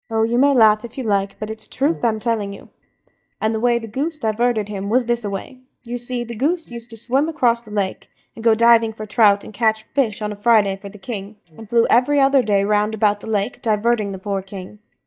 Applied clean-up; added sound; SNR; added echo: neural mask model DeepFilterNet 3.